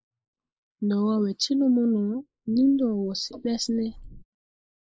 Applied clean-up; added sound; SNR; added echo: neural mask model Resemble Enhance denoiser.